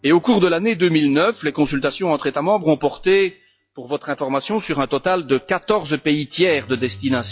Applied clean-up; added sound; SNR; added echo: classical method log-MMSE.